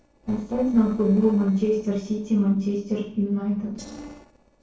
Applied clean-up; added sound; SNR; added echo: neural separator model SepFormer DNS4.